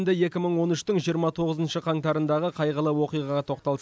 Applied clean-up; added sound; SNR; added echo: none; none; none; none.